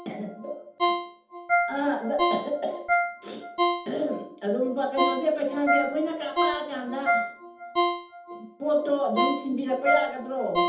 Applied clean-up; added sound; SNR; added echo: none; Ringtone; -1 dB; reverberation time 0.6 s.